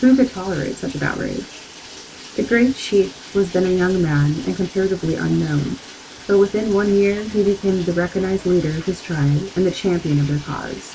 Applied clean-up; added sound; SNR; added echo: none; Bathtub (filling or washing); 19 dB; none.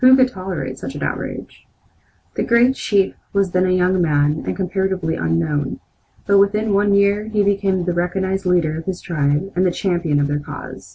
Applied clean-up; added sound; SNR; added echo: none; none; none; none.